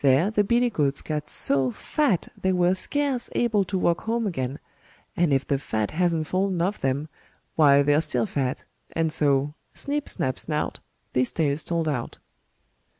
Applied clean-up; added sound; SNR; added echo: none; none; none; none.